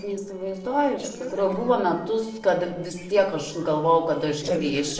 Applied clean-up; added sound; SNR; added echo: neural separator model SepFormer DNS4.